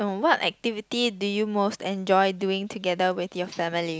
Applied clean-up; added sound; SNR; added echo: none; none; none; none.